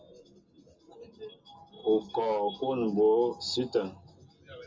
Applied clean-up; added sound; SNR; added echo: none; none; none; reverberation time 0.2 s.